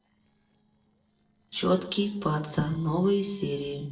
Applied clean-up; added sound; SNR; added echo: neural separator model SepFormer DNS4.